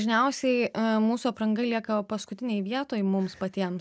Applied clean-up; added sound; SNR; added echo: none; none; none; none.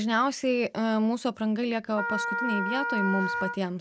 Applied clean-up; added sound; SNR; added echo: none; Wind instrument, woodwind instrument; 3 dB; none.